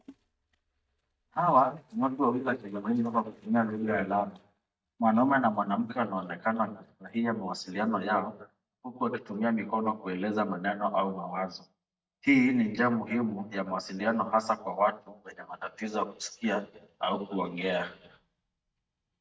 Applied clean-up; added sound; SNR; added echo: neural mask model DeepFilterNet 3.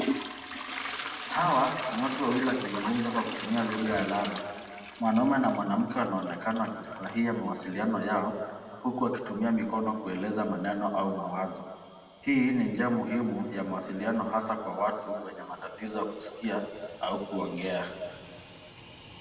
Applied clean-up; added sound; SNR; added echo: none; Trickle, dribble / Toilet flush / Hiss; 11 dB; reverberation time 2.0 s.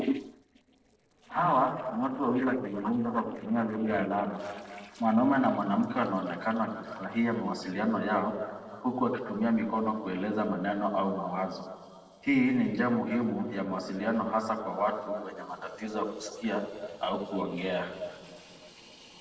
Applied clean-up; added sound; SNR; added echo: neural separator model SepFormer DNS4.